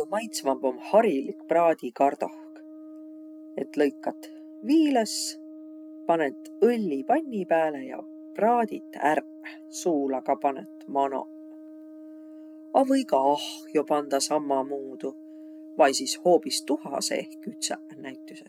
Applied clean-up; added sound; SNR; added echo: none; Brass instrument; 17 dB; none.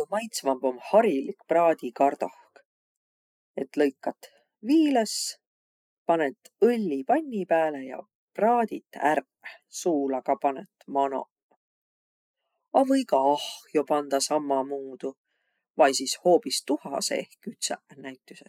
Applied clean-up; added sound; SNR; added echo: neural mask model Resemble Enhance denoiser.